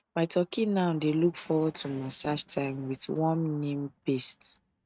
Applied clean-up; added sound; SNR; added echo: neural mask model RNNoise.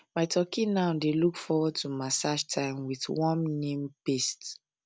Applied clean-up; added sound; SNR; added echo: none; none; none; none.